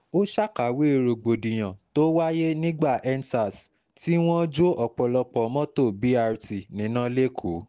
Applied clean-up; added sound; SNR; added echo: none; none; none; none.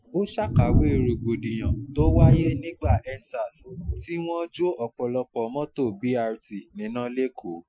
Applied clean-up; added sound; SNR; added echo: classical method Wiener filter.